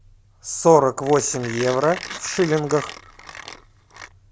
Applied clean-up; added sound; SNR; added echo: none; Mechanisms; 15 dB; none.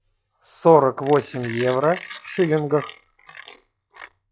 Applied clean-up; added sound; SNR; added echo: classical method log-MMSE.